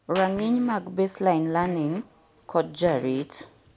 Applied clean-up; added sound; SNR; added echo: none; Clapping + Fart; 18 dB; none.